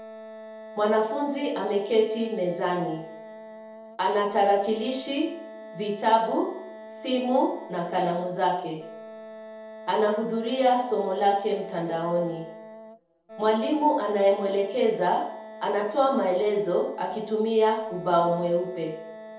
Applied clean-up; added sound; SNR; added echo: none; Wind instrument, woodwind instrument; 16 dB; reverberation time 0.8 s.